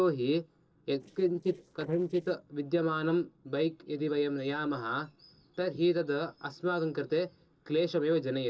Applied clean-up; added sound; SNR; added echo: neural separator model SepFormer DNS4.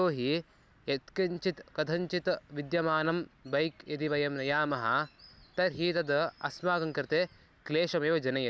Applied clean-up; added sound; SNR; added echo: none; none; none; none.